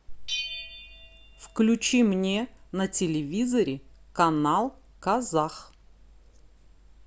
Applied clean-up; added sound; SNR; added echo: none; Bell; 17 dB; none.